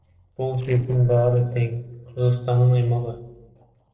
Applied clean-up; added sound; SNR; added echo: neural separator model SepFormer DNS4.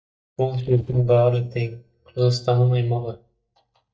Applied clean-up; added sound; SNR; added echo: neural mask model DeepFilterNet 3.